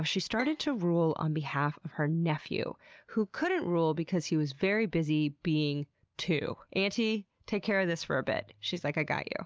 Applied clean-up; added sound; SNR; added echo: none; Bowed string instrument; 16 dB; none.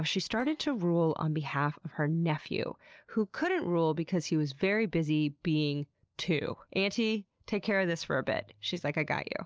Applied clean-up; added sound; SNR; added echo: neural separator model SepFormer DNS4.